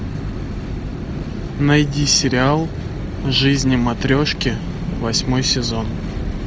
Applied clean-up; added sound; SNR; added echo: none; none; none; none.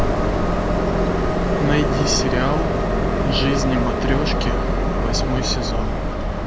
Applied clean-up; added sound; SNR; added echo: none; Train; -5 dB; none.